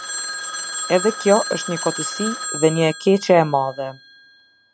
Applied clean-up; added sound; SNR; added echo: none; Telephone; 8 dB; none.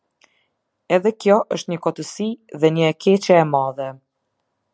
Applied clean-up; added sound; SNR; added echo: none; none; none; none.